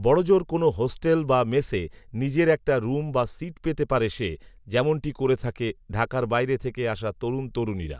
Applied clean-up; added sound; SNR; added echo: none; none; none; none.